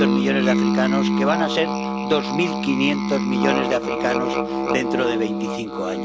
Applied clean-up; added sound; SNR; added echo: none; Musical instrument; -2 dB; none.